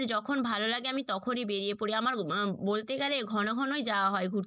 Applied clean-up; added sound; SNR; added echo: neural mask model Resemble Enhance denoiser.